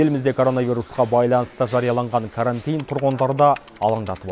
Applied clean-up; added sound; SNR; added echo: none; none; none; none.